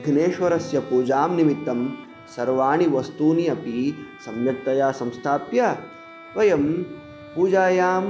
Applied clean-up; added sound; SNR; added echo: none; Bowed string instrument; 20 dB; none.